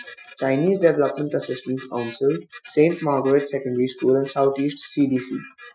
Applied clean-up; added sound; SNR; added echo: classical method Wiener filter.